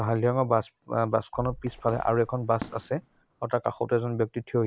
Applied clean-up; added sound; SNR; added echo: none; Fireworks; 18 dB; none.